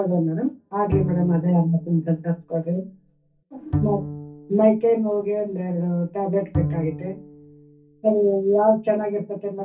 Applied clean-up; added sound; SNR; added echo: none; Bowed string instrument; 9 dB; reverberation time 0.3 s.